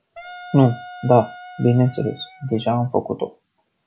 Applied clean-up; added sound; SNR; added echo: none; Wind instrument, woodwind instrument; 19 dB; none.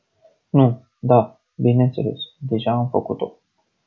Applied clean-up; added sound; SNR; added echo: none; none; none; none.